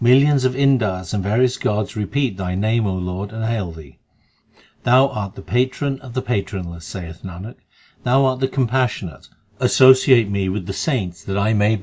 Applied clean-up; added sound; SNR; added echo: none; none; none; none.